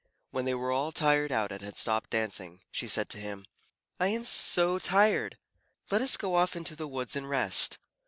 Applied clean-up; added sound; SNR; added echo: none; none; none; none.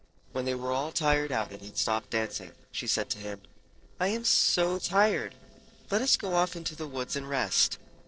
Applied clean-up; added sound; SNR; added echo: neural separator model SepFormer DNS4.